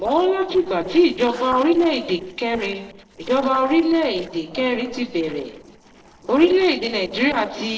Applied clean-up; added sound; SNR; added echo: neural separator model SepFormer DNS4.